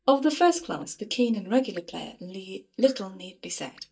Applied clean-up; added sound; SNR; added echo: neural mask model DeepFilterNet 3.